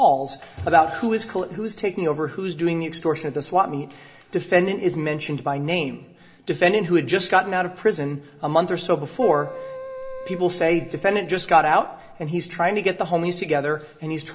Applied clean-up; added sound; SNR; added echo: none; Keyboard (musical); 13 dB; reverberation time 0.4 s.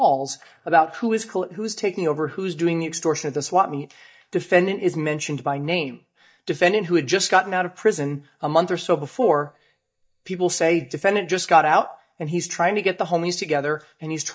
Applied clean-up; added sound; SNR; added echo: neural mask model DeepFilterNet 3.